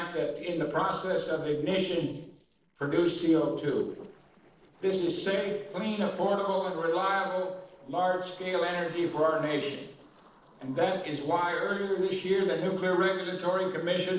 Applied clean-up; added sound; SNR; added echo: neural separator model SepFormer DNS4.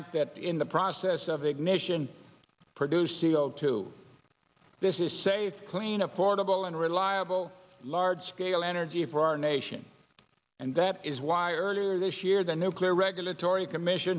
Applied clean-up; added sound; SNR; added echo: none; none; none; none.